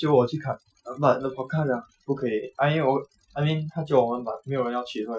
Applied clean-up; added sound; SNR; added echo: classical method Wiener filter.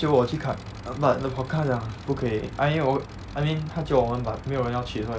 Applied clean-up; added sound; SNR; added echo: none; Engine; 19 dB; none.